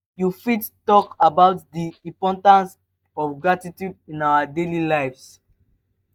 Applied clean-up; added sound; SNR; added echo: neural mask model DeepFilterNet 3.